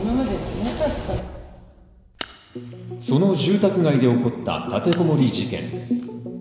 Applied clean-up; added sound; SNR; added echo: none; Fire; 16 dB; reverberation time 2.1 s.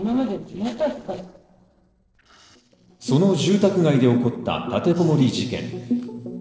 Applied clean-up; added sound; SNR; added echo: neural separator model SepFormer DNS4.